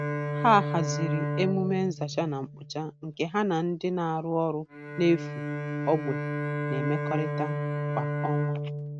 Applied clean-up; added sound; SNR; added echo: neural mask model RNNoise.